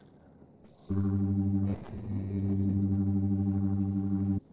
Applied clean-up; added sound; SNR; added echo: neural separator model SepFormer DNS4.